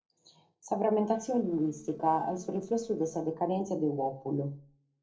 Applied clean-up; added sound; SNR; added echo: neural separator model SepFormer DNS4.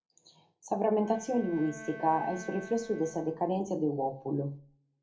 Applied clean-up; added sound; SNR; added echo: none; Bowed string instrument; 17 dB; reverberation time 0.3 s.